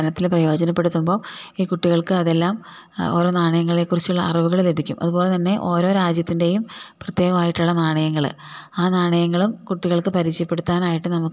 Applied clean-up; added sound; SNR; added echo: none; none; none; none.